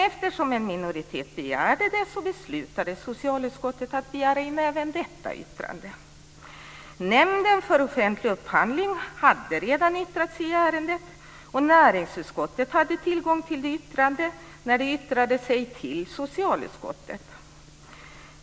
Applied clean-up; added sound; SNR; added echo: none; none; none; none.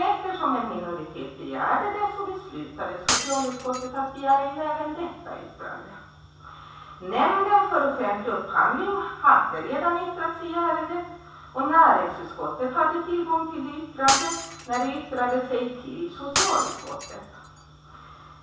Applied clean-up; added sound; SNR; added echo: none; Shatter; 5 dB; reverberation time 0.7 s.